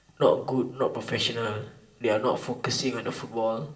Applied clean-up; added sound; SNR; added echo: none; none; none; reverberation time 0.6 s.